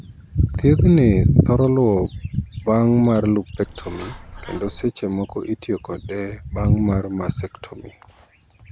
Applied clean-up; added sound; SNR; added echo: none; Bird; 17 dB; none.